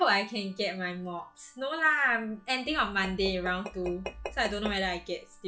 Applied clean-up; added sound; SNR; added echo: classical method log-MMSE.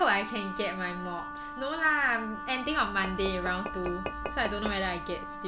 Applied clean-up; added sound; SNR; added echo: none; Wind instrument, woodwind instrument + Tap / Glass; 7 dB; none.